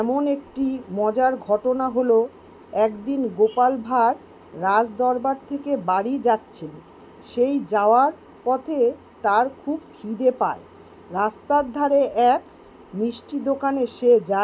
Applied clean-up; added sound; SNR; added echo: none; none; none; none.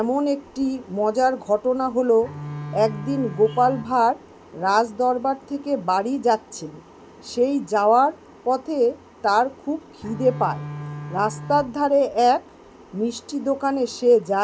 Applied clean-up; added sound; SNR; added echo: none; Bowed string instrument; 12 dB; none.